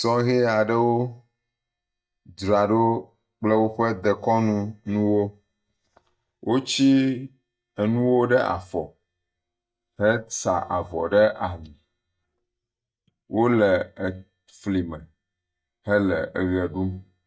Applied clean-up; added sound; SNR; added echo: neural mask model DeepFilterNet 3.